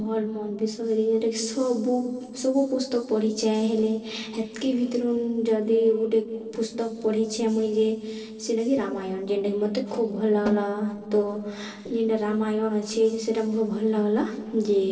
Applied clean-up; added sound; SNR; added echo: neural separator model SepFormer DNS4.